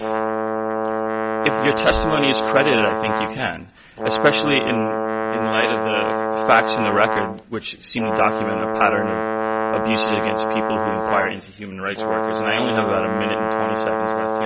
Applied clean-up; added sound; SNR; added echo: none; Brass instrument; -1 dB; none.